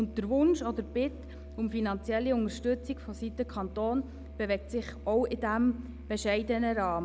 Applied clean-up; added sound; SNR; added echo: none; Musical instrument; 13 dB; none.